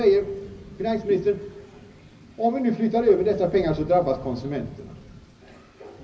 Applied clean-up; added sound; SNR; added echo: none; Thunder / Rain; 19 dB; reverberation time 0.4 s.